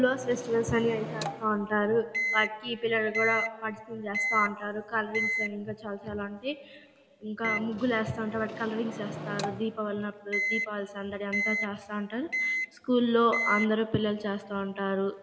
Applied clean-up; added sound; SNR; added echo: none; Microwave oven; 5 dB; reverberation time 1.6 s.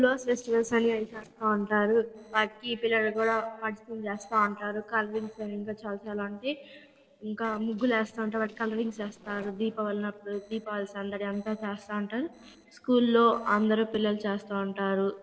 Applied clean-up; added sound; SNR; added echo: neural separator model SepFormer DNS4.